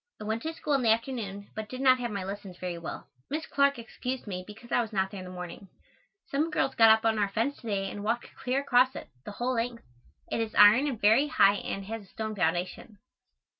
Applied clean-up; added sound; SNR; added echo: none; none; none; none.